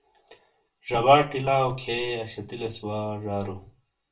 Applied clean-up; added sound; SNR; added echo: none; none; none; reverberation time 0.3 s.